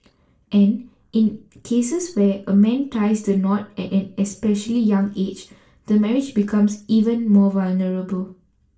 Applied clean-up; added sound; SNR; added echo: none; none; none; reverberation time 0.3 s.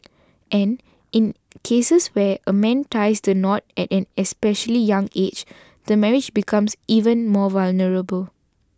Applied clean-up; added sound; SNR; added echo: none; none; none; none.